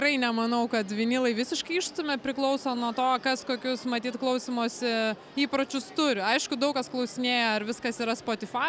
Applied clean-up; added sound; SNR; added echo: none; none; none; none.